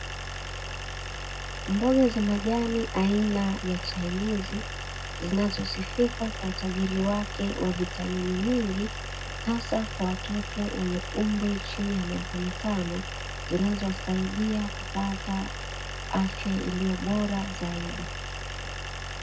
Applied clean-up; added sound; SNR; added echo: none; Idling; 6 dB; reverberation time 0.4 s.